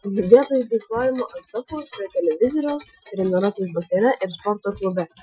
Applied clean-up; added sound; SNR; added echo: classical method Wiener filter.